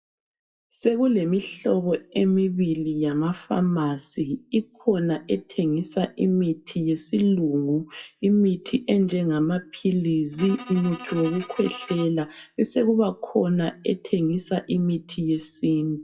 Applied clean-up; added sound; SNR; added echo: classical method WPE with log-MMSE.